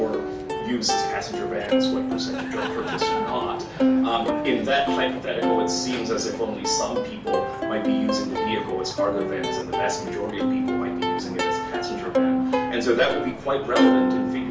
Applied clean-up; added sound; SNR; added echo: none; Plucked string instrument; -3 dB; reverberation time 0.4 s.